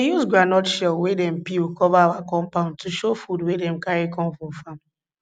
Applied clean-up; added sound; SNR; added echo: none; none; none; none.